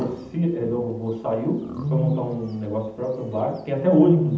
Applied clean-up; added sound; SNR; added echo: none; Wild animals; 5 dB; reverberation time 0.8 s.